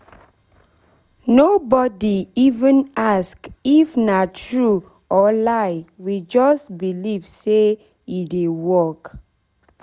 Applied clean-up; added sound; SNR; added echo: none; none; none; none.